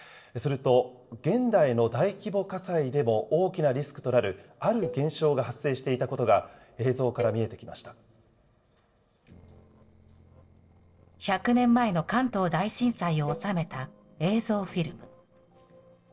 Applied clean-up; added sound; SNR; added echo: neural separator model SepFormer DNS4.